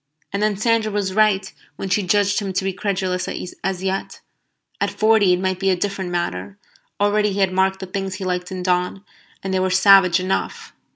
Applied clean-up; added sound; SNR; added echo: none; none; none; none.